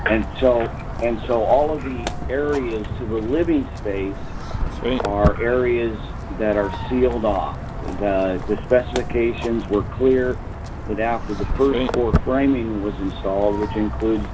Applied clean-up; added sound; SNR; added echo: none; Walk, footsteps; 5 dB; none.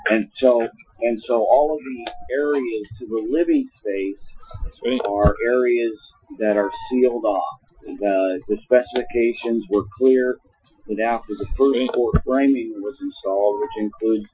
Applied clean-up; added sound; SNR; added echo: classical method Wiener filter.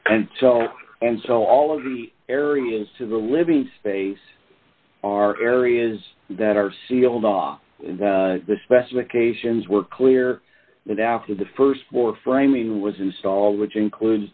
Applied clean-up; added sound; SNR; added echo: none; none; none; none.